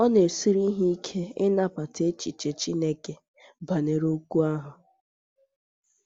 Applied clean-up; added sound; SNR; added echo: none; none; none; none.